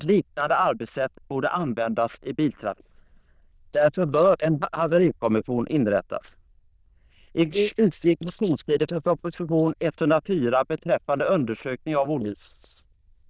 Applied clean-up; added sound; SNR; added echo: neural diffusion model UNIVERSE++.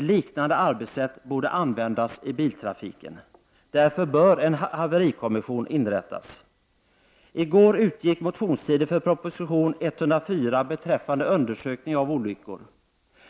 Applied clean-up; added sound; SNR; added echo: none; none; none; none.